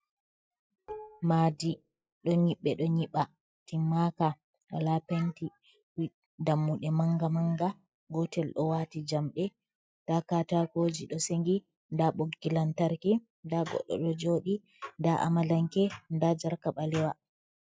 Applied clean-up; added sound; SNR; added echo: classical method log-MMSE.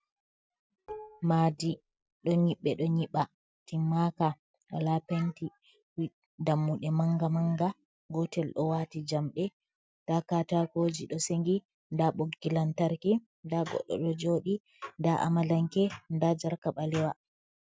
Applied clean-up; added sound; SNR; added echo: none; Dishes, pots, and pans; 18 dB; none.